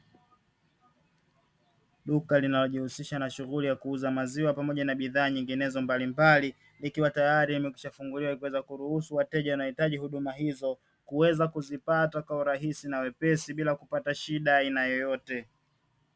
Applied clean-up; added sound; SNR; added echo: none; none; none; none.